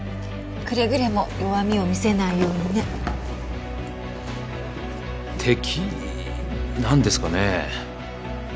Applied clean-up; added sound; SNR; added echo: none; none; none; none.